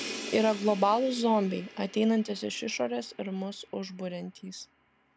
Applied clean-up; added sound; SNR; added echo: none; Crash cymbal; 15 dB; none.